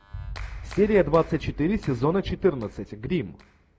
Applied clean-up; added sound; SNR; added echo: none; Clapping; 15 dB; none.